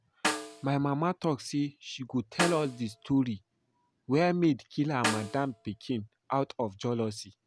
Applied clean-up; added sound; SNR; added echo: none; Snare drum; 8 dB; none.